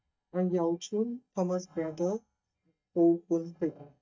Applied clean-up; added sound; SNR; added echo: neural mask model DeepFilterNet 3.